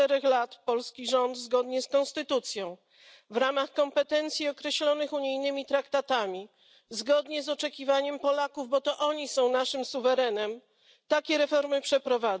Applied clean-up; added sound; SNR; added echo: none; none; none; none.